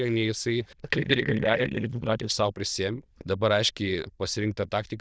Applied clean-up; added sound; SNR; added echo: neural diffusion model UNIVERSE++.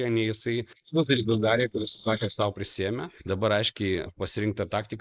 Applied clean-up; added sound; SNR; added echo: neural mask model Resemble Enhance denoiser.